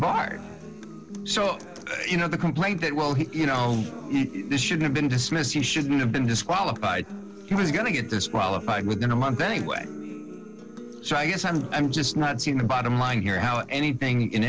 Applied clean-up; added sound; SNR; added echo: none; Acoustic guitar; 14 dB; none.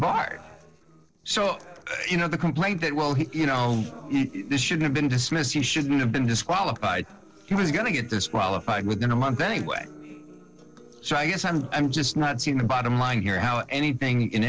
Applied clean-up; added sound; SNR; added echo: neural separator model SepFormer DNS4.